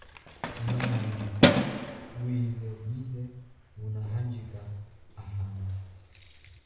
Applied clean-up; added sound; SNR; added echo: none; Keys jangling; -3 dB; reverberation time 0.8 s.